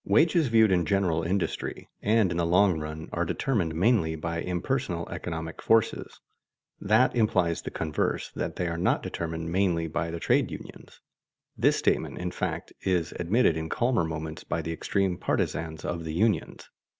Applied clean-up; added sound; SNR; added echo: none; none; none; none.